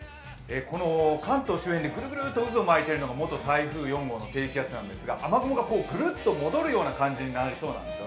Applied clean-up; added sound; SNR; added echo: none; Brass instrument; 16 dB; reverberation time 0.4 s.